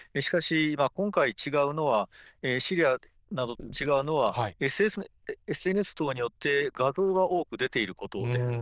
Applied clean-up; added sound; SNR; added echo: neural diffusion model UNIVERSE++.